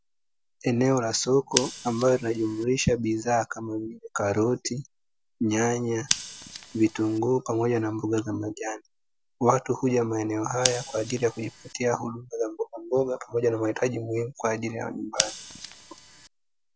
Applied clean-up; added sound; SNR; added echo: none; Scissors; 12 dB; none.